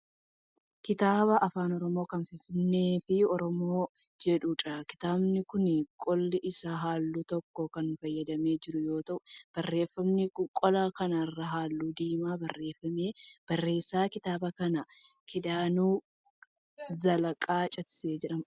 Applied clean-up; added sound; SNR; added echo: none; none; none; none.